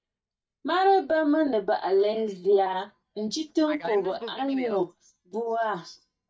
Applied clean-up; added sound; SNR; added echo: neural mask model DeepFilterNet 3.